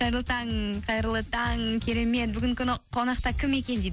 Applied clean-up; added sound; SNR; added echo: none; none; none; none.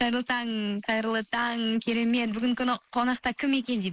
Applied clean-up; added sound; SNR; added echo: neural mask model Resemble Enhance denoiser.